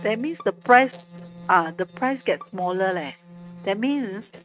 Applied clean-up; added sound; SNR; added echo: neural mask model RNNoise.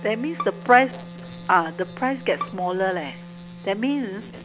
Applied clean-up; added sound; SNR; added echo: none; Wind instrument, woodwind instrument + Bowed string instrument; 13 dB; none.